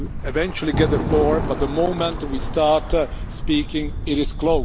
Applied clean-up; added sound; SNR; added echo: none; Thunder + Traffic noise, roadway noise / Bus; 3 dB; none.